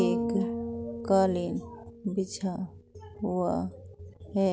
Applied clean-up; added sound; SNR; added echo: none; Bass guitar; 6 dB; none.